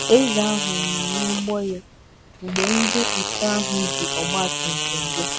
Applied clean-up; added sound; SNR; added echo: none; Fart; 1 dB; none.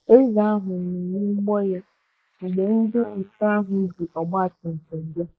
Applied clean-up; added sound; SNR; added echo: neural mask model Resemble Enhance denoiser.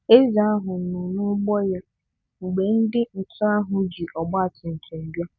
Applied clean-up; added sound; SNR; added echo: none; none; none; none.